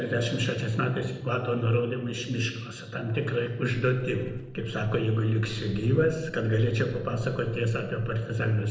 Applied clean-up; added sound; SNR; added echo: neural separator model SepFormer DNS4.